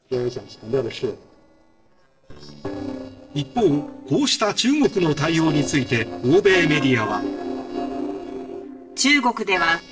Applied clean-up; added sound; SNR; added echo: neural separator model SepFormer DNS4.